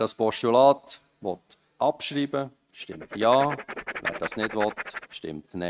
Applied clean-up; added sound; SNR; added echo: neural mask model RNNoise.